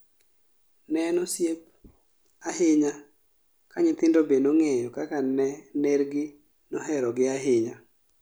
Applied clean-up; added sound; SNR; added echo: none; none; none; none.